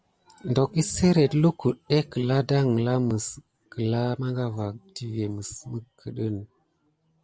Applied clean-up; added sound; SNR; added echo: none; none; none; none.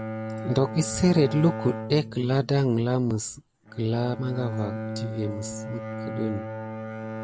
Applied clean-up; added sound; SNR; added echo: none; Bowed string instrument; 8 dB; none.